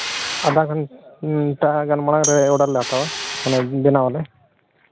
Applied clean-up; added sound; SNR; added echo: none; Tambourine + Drill; 10 dB; none.